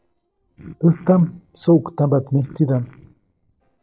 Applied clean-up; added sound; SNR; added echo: neural separator model SepFormer DNS4.